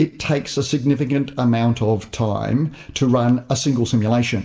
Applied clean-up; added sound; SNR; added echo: none; none; none; reverberation time 0.7 s.